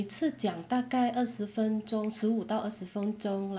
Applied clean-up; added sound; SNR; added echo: none; none; none; none.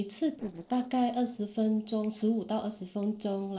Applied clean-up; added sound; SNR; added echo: neural separator model SepFormer DNS4.